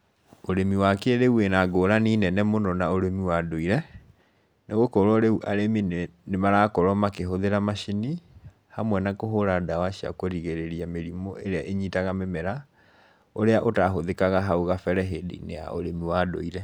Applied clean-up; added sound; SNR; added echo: none; none; none; none.